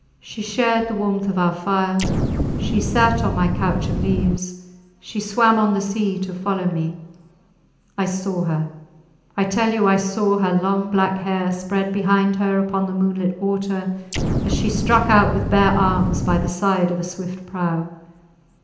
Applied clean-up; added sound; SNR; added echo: none; Explosion; 1 dB; reverberation time 0.8 s.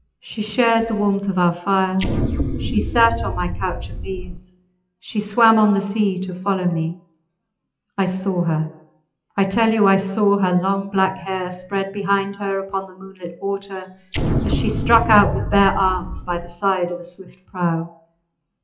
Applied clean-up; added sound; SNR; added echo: classical method WPE with log-MMSE.